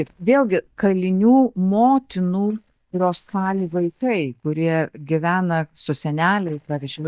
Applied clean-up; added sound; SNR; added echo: neural mask model DeepFilterNet 3.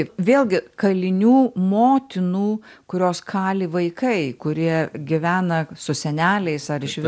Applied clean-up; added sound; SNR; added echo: none; none; none; none.